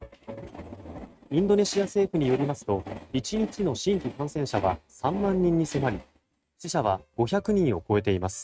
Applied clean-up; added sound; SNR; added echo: neural mask model RNNoise.